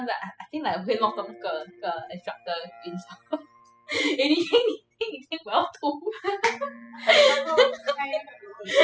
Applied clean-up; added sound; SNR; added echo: classical method spectral subtraction.